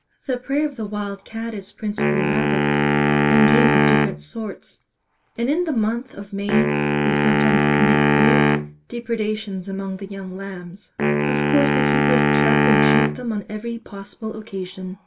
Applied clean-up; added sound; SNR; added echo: none; Wind instrument, woodwind instrument; -5 dB; reverberation time 0.1 s.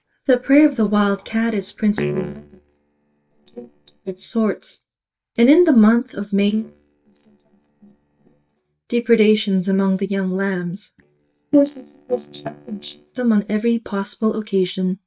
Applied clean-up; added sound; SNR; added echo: neural mask model DeepFilterNet 3.